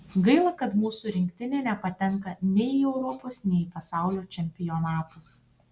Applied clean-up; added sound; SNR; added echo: none; none; none; none.